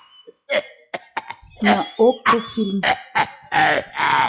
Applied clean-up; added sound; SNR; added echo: classical method log-MMSE.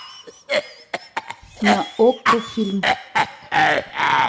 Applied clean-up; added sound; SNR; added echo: none; Cough; -3 dB; none.